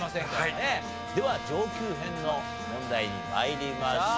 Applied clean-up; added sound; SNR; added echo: none; Bowed string instrument; 8 dB; none.